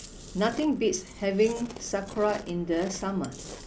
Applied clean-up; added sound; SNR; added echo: none; Chewing, mastication; 17 dB; none.